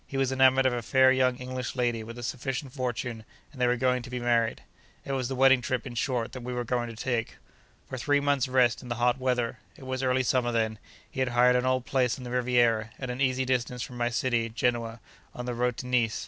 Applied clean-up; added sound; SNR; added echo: none; none; none; none.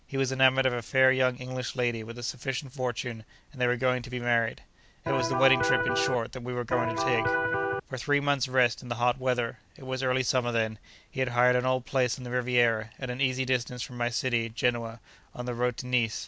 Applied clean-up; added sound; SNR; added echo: none; Electric guitar; -1 dB; none.